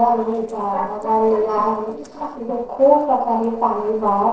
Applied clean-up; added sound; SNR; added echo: neural separator model SepFormer DNS4.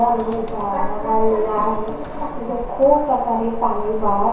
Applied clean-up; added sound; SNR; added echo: none; Computer keyboard; 6 dB; reverberation time 0.7 s.